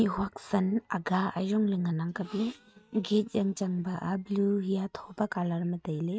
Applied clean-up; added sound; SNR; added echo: neural mask model RNNoise.